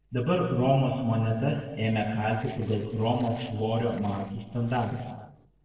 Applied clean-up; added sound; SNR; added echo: neural separator model SepFormer DNS4.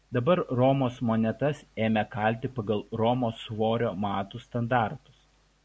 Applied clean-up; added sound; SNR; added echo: none; none; none; none.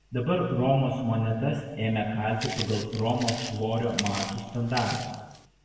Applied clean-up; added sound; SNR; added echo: none; Walk, footsteps; 10 dB; reverberation time 1.2 s.